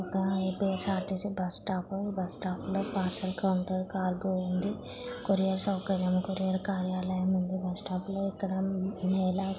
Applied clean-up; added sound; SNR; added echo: none; none; none; none.